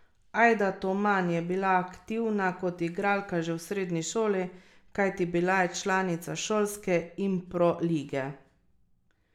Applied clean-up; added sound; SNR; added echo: none; none; none; none.